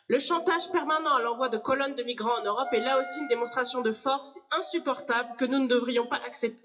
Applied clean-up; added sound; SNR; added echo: classical method WPE with log-MMSE.